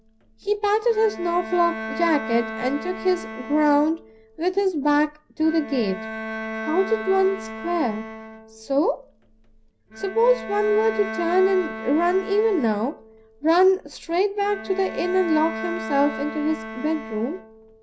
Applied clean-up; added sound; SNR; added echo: none; Bowed string instrument; 10 dB; reverberation time 0.4 s.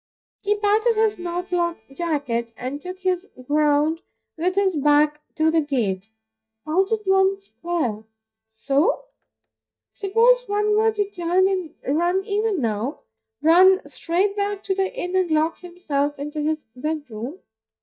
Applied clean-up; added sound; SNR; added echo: neural mask model DeepFilterNet 3.